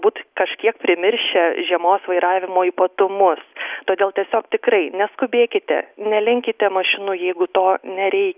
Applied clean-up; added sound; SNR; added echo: none; none; none; none.